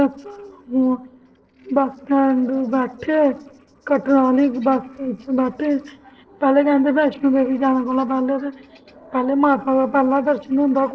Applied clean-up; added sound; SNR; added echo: neural separator model SepFormer DNS4.